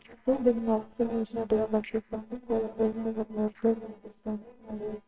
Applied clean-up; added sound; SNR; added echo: neural separator model SepFormer WHAMR!.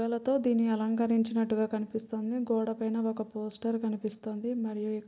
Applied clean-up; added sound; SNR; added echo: none; none; none; none.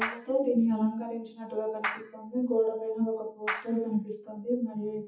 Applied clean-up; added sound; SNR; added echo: classical method WPE with log-MMSE.